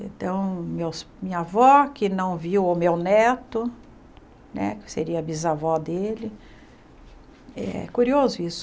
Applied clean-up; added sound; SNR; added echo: none; none; none; none.